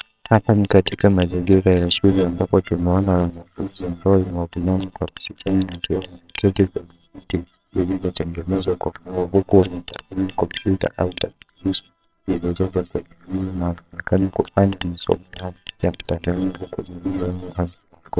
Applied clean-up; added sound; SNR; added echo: neural separator model SepFormer WHAMR!.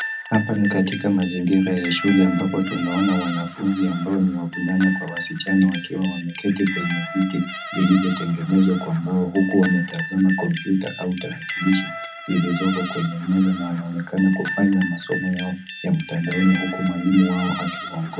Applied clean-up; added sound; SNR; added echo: none; Guitar; 11 dB; reverberation time 0.4 s.